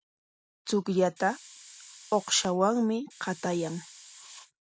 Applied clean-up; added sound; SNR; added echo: none; Hiss; 19 dB; none.